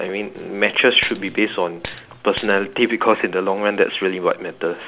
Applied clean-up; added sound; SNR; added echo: none; Coin (dropping); 14 dB; none.